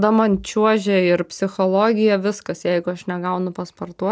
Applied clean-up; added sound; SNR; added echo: none; none; none; none.